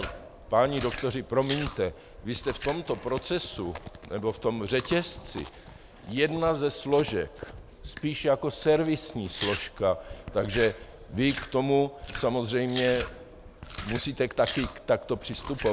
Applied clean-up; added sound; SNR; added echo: none; Chewing, mastication; 11 dB; none.